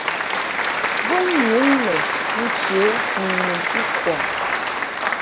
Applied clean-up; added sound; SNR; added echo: none; Applause; -2 dB; none.